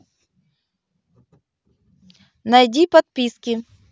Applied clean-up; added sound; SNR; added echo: none; none; none; none.